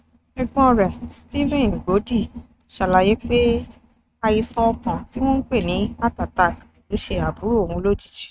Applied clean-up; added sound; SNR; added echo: neural mask model RNNoise.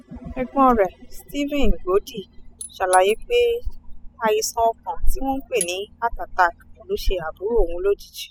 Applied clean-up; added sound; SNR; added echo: classical method spectral subtraction.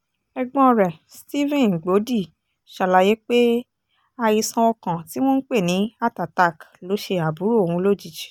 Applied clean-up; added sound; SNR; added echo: none; none; none; none.